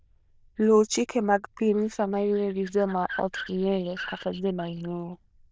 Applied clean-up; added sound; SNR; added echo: neural diffusion model UNIVERSE++.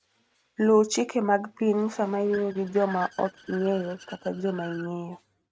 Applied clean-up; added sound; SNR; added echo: neural mask model RNNoise.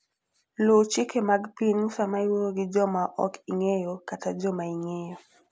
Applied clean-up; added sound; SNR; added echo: none; none; none; none.